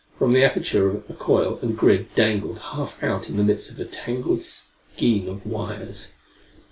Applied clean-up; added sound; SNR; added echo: none; none; none; none.